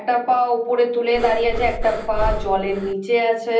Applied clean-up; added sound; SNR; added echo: none; Breathing; 6 dB; reverberation time 0.6 s.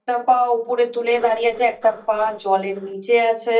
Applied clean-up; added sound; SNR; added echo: neural mask model DeepFilterNet 3.